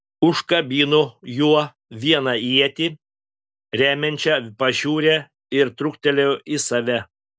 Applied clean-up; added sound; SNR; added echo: none; none; none; none.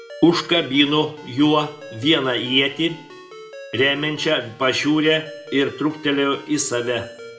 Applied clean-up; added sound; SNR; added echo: none; Ringtone; 18 dB; reverberation time 0.5 s.